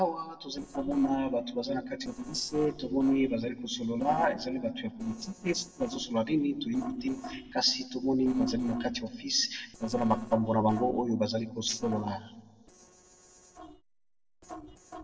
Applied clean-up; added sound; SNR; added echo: neural separator model SepFormer DNS4.